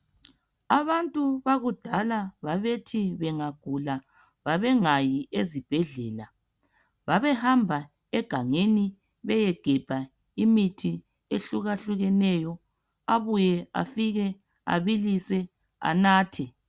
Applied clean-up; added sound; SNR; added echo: none; none; none; none.